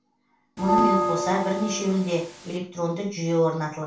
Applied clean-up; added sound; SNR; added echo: none; Bell; 0 dB; reverberation time 0.3 s.